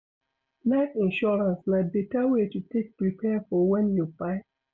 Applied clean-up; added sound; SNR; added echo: none; none; none; none.